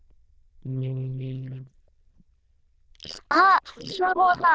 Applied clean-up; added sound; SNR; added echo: neural diffusion model UNIVERSE++.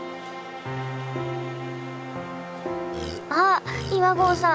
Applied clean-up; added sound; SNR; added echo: none; Burping, eructation; 10 dB; none.